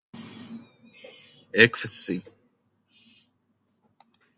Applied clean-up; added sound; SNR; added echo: none; none; none; none.